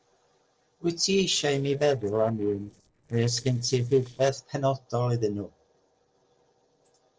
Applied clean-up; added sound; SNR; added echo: neural separator model SepFormer DNS4.